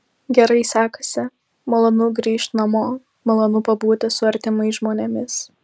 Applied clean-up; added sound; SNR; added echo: none; none; none; none.